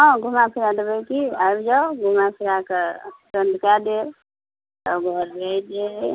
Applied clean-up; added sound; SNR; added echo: none; none; none; none.